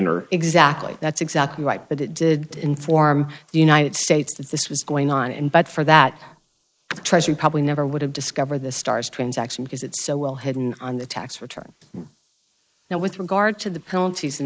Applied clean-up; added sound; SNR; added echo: neural mask model Resemble Enhance denoiser.